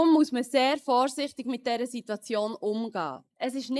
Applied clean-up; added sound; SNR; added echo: neural mask model Resemble Enhance denoiser.